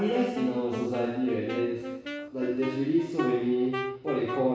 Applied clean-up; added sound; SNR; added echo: none; Wind instrument, woodwind instrument; 8 dB; reverberation time 1.1 s.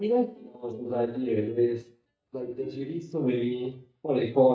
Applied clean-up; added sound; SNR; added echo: neural mask model DeepFilterNet 3.